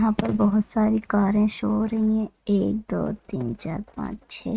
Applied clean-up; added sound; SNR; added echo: neural mask model RNNoise.